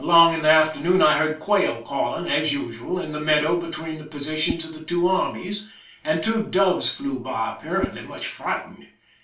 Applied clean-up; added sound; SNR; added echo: none; Whoosh, swoosh, swish; 15 dB; reverberation time 0.3 s.